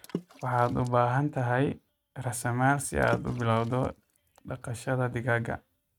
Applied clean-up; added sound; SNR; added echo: neural mask model RNNoise.